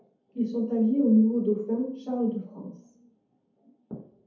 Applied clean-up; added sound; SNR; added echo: none; none; none; reverberation time 0.6 s.